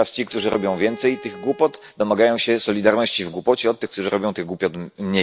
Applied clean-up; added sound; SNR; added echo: none; Bowed string instrument; 19 dB; none.